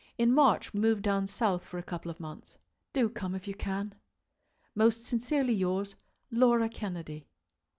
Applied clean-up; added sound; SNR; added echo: none; none; none; none.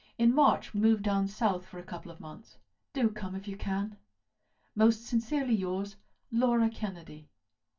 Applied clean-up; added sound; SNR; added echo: none; none; none; reverberation time 0.1 s.